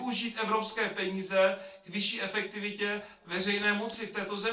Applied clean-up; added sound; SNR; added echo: neural separator model SepFormer DNS4.